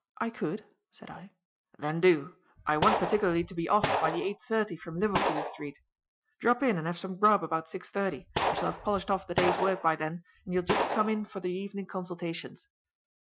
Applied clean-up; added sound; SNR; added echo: classical method Wiener filter.